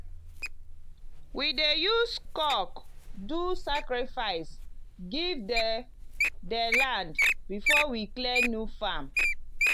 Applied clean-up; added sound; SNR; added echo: none; Wild animals; 0 dB; none.